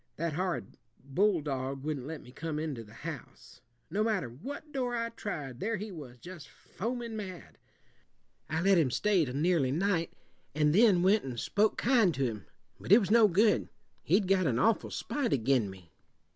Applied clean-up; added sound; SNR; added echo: none; none; none; none.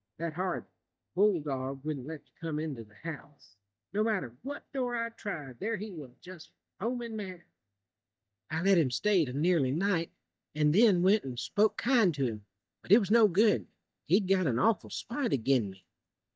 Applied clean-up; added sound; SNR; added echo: neural mask model DeepFilterNet 3.